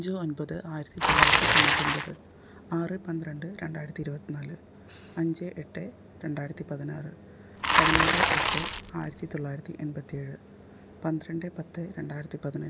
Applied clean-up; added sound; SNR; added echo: none; Bicycle; -4 dB; none.